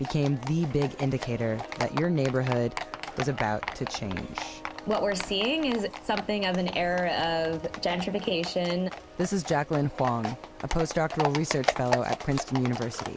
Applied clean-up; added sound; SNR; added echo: none; Livestock, farm animals, working animals; 8 dB; none.